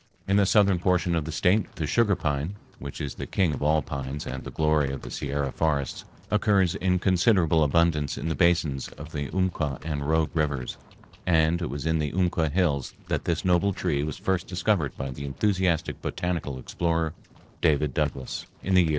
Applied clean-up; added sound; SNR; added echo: neural separator model SepFormer DNS4.